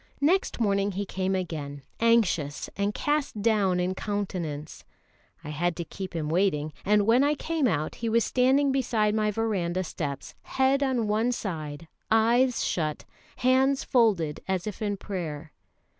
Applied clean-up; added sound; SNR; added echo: none; none; none; none.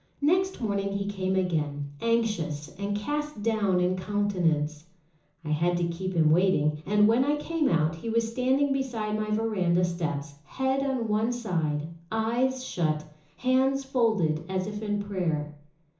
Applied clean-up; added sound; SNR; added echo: none; none; none; reverberation time 0.7 s.